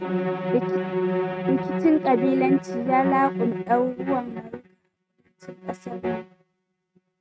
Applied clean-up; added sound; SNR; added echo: neural mask model RNNoise.